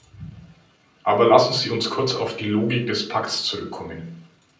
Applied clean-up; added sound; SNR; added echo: none; none; none; reverberation time 0.6 s.